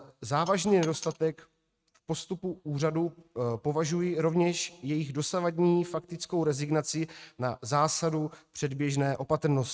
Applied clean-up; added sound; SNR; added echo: neural mask model RNNoise.